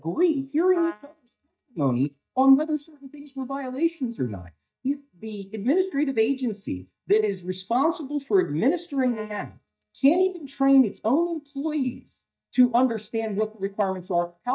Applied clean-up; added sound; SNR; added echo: neural mask model DeepFilterNet 3.